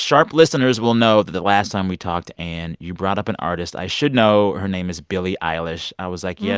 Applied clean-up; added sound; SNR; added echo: none; none; none; none.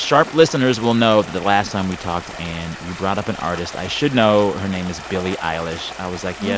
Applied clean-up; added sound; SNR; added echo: none; Stream; 14 dB; none.